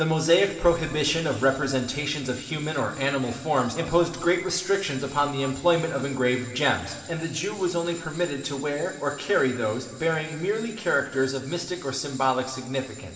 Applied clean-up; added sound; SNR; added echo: none; Tools; 20 dB; reverberation time 2.9 s.